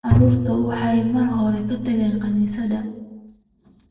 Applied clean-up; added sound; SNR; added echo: neural separator model SepFormer DNS4.